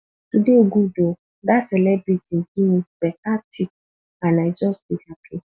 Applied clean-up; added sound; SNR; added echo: none; none; none; none.